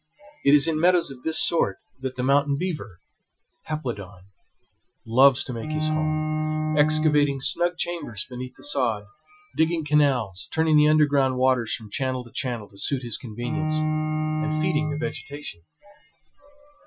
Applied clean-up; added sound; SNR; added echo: classical method Wiener filter.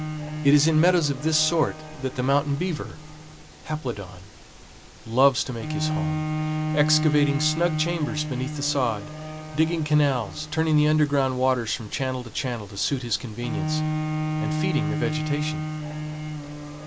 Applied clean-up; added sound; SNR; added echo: none; Bowed string instrument; 5 dB; none.